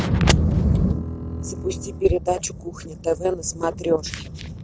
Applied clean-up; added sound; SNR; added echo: none; Bowed string instrument; 11 dB; none.